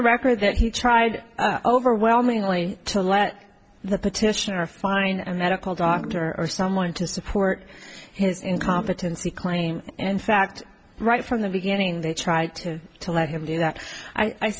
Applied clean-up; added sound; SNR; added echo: none; Organ; 7 dB; none.